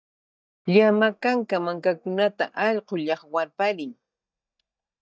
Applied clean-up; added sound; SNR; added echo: neural mask model DeepFilterNet 3.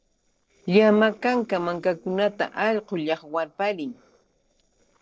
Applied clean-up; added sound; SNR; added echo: neural separator model SepFormer DNS4.